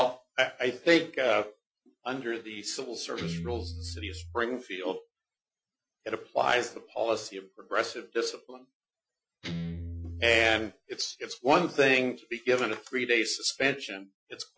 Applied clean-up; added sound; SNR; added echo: classical method Wiener filter.